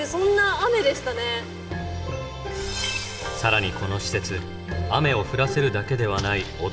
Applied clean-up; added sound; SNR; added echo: none; Splash, splatter; 20 dB; reverberation time 1.7 s.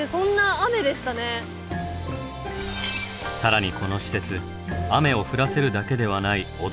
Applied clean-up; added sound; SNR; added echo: none; none; none; none.